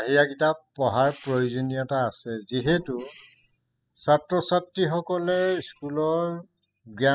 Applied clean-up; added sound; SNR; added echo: classical method spectral subtraction.